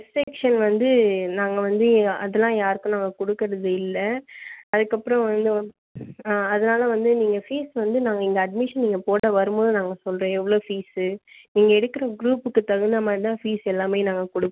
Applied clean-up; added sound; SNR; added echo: none; none; none; none.